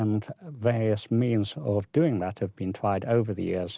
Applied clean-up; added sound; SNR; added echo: none; none; none; none.